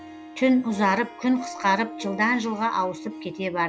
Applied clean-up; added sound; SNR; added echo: none; Harp; 15 dB; none.